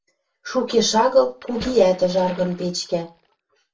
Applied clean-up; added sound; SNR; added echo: none; Splash, splatter; 19 dB; reverberation time 0.2 s.